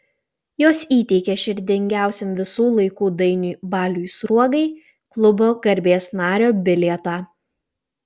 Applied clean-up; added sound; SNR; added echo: none; none; none; none.